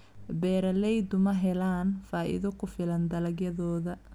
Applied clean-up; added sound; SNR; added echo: none; none; none; none.